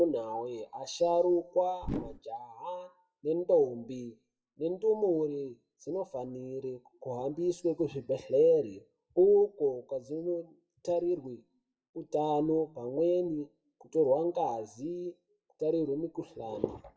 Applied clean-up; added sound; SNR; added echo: classical method WPE with log-MMSE.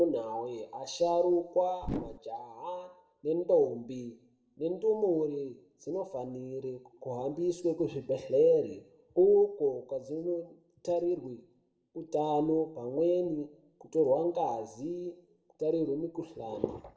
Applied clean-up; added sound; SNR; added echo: none; Whoosh, swoosh, swish; 4 dB; reverberation time 0.6 s.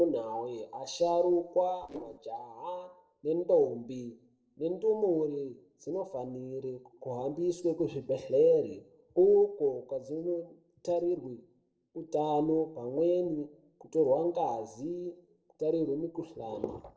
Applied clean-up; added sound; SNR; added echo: neural separator model SepFormer DNS4.